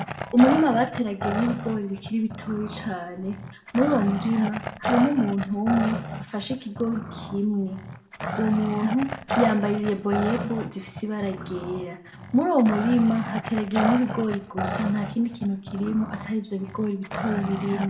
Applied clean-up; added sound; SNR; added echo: none; Growling; 7 dB; reverberation time 0.5 s.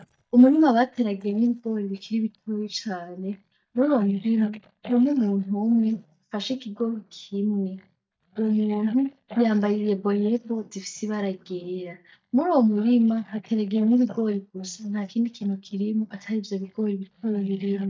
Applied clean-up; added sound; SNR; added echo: neural mask model DeepFilterNet 3.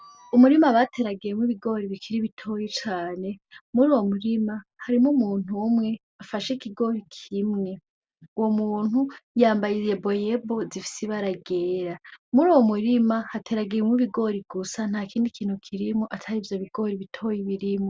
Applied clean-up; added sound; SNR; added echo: none; none; none; none.